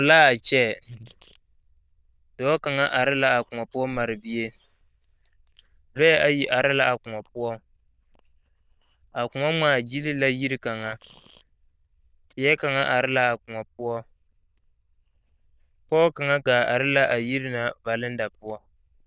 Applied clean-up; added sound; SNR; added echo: neural diffusion model UNIVERSE++.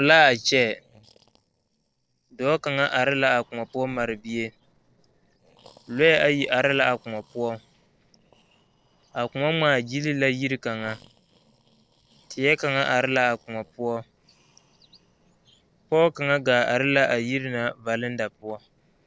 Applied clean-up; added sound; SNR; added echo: neural separator model SepFormer DNS4.